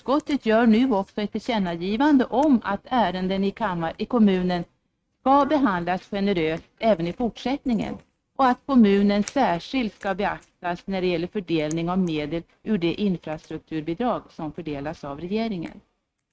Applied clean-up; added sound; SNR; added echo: neural mask model RNNoise.